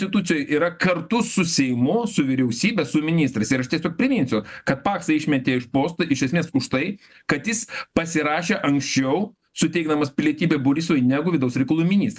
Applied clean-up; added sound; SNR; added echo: none; none; none; none.